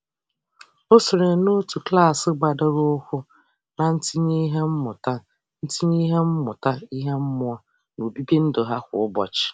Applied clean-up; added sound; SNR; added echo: none; none; none; none.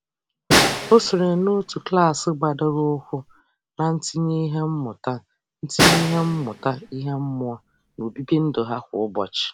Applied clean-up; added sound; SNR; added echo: none; Snare drum; 2 dB; none.